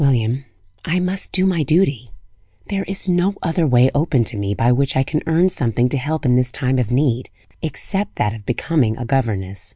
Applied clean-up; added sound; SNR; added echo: none; none; none; none.